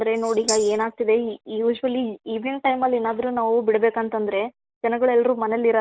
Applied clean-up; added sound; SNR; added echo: neural mask model Resemble Enhance denoiser.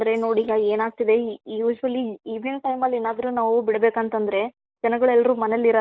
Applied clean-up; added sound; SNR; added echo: neural mask model DeepFilterNet 3.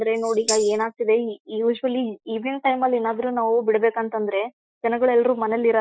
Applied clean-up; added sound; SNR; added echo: classical method Wiener filter.